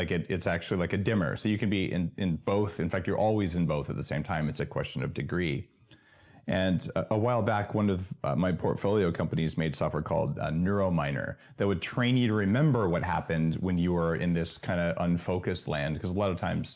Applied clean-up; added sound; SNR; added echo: none; none; none; none.